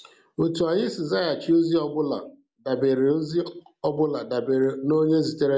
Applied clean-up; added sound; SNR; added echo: none; none; none; none.